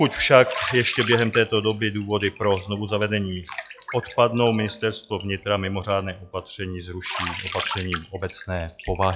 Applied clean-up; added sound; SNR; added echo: classical method log-MMSE.